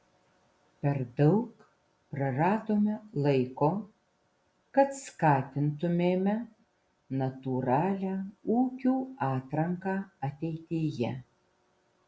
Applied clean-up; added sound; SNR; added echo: none; none; none; none.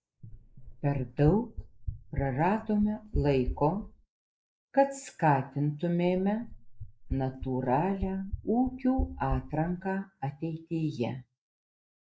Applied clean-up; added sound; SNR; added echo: neural mask model Resemble Enhance denoiser.